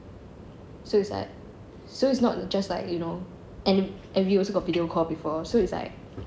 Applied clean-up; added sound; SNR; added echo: none; none; none; none.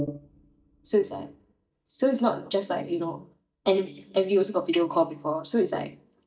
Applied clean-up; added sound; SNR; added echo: neural mask model DeepFilterNet 3.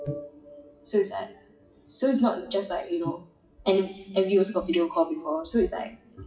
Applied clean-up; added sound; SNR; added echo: classical method WPE with log-MMSE.